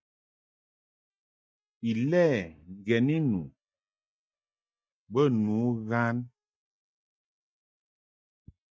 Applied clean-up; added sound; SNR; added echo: neural mask model DeepFilterNet 3.